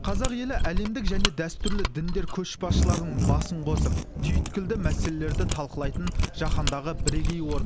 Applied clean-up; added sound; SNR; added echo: none; Mechanisms; -5 dB; none.